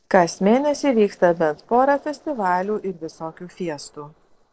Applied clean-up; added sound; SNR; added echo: neural separator model SepFormer DNS4.